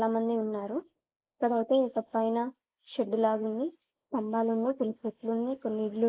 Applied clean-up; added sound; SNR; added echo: neural mask model Resemble Enhance denoiser.